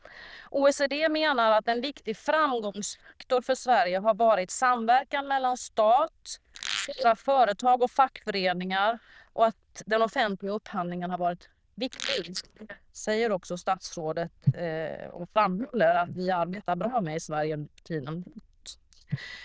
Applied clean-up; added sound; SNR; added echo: neural diffusion model UNIVERSE++.